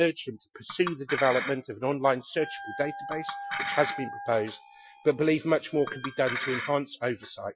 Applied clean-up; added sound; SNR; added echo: classical method Wiener filter.